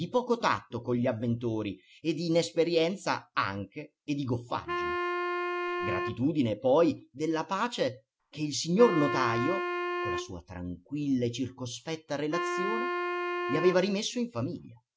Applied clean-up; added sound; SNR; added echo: none; Wind instrument, woodwind instrument; 4 dB; none.